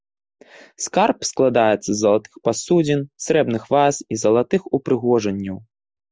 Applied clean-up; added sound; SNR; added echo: none; none; none; none.